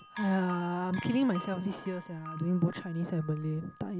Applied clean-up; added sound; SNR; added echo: none; Bell; 14 dB; none.